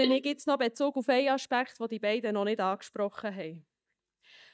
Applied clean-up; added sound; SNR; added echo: neural mask model DeepFilterNet 3.